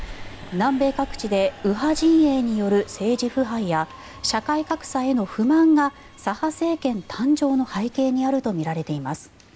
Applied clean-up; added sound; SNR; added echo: none; Subway, metro, underground; 19 dB; none.